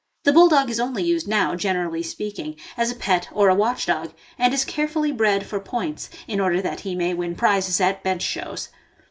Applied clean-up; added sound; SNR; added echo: neural mask model Resemble Enhance denoiser.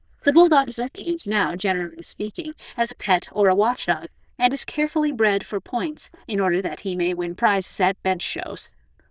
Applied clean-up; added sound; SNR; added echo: neural diffusion model UNIVERSE++.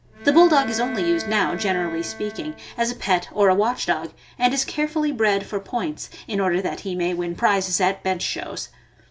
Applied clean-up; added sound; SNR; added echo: none; Bowed string instrument; 13 dB; none.